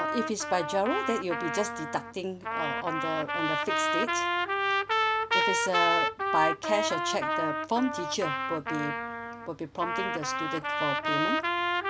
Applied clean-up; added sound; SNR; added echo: none; Trumpet; -3 dB; none.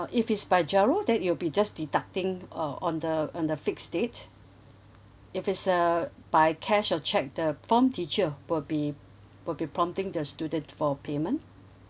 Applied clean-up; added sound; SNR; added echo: none; none; none; none.